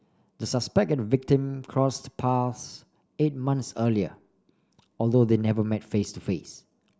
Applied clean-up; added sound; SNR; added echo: none; none; none; none.